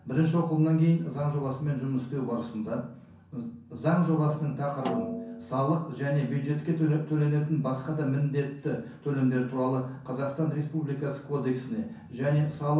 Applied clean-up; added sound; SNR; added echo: none; Snare drum; 11 dB; reverberation time 0.6 s.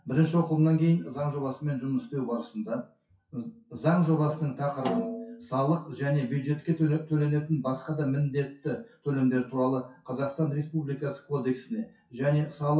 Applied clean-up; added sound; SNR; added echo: classical method WPE with log-MMSE.